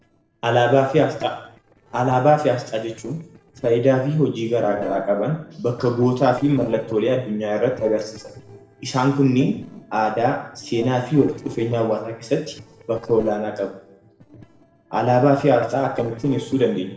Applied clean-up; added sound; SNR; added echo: neural separator model SepFormer DNS4.